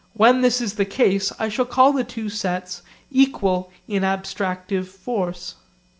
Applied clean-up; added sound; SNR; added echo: none; none; none; none.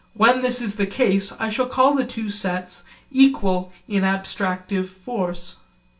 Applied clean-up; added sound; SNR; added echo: none; none; none; reverberation time 0.2 s.